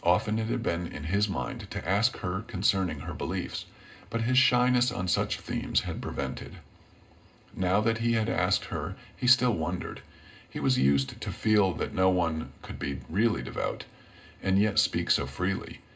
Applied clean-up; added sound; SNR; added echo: none; none; none; reverberation time 0.2 s.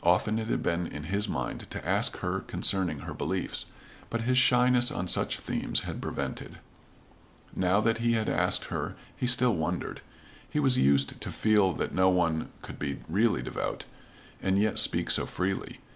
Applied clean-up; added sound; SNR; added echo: none; none; none; none.